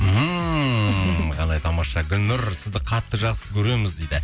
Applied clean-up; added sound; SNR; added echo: none; none; none; none.